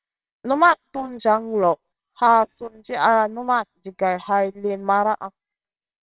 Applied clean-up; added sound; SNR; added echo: neural separator model SepFormer WHAMR!.